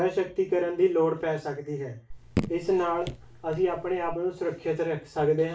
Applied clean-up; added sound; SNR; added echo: none; Raindrop / Drip; 8 dB; reverberation time 0.3 s.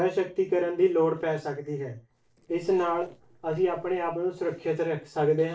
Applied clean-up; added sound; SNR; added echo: neural separator model SepFormer DNS4.